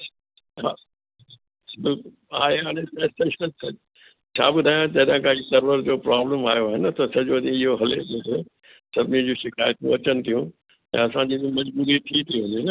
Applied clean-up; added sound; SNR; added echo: none; none; none; none.